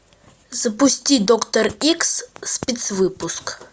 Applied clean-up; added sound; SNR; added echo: none; none; none; none.